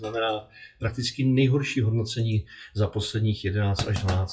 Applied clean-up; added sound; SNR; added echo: classical method WPE with log-MMSE.